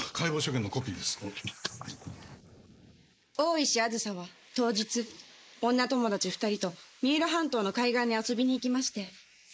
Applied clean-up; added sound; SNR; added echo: neural mask model Resemble Enhance denoiser.